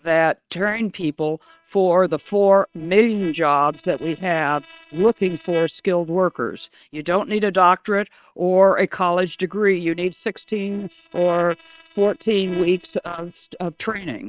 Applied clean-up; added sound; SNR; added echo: neural separator model SepFormer WHAM!.